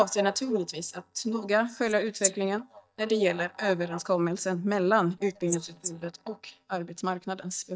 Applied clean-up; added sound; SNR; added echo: neural mask model DeepFilterNet 3.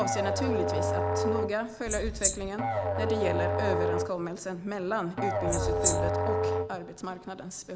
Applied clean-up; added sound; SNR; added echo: none; Wild animals + Musical instrument; -4 dB; none.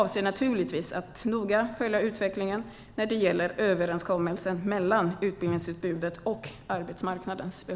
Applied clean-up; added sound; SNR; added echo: none; none; none; none.